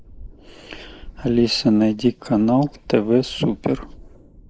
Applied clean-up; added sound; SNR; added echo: neural mask model Resemble Enhance denoiser.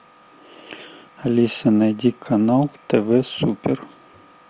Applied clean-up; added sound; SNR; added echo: none; none; none; none.